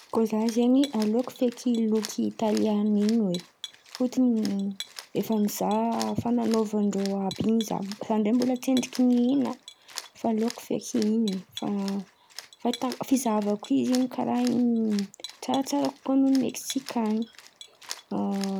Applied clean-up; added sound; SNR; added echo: none; Cat; 18 dB; none.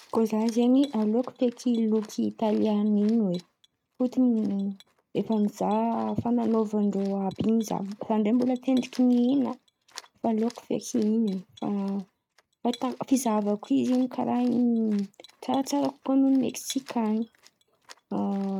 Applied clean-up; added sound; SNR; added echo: neural mask model RNNoise.